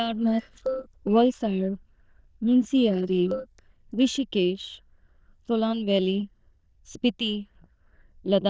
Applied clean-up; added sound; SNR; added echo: neural diffusion model UNIVERSE++.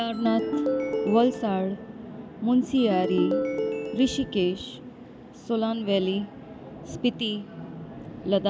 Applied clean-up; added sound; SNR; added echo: none; Ringtone; 3 dB; none.